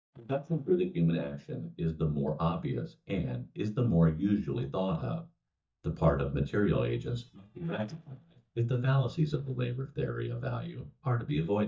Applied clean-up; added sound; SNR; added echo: neural mask model DeepFilterNet 3.